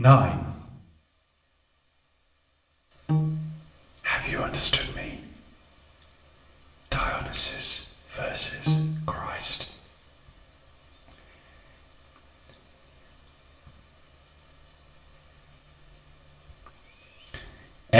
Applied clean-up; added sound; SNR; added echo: none; Piano; -3 dB; reverberation time 0.9 s.